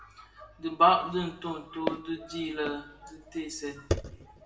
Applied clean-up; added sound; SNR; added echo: none; Walk, footsteps; 11 dB; reverberation time 0.7 s.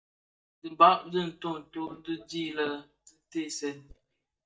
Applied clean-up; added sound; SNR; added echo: neural mask model DeepFilterNet 3.